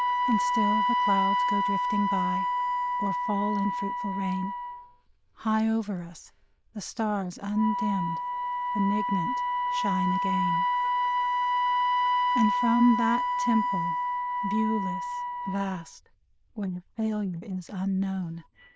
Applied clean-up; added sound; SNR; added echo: neural diffusion model UNIVERSE++.